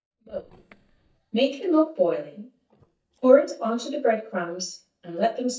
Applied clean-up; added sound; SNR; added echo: neural mask model DeepFilterNet 3.